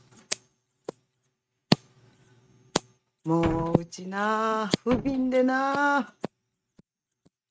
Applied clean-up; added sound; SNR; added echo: neural mask model RNNoise.